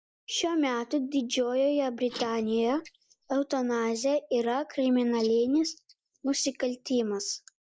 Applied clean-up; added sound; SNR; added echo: neural mask model Resemble Enhance denoiser.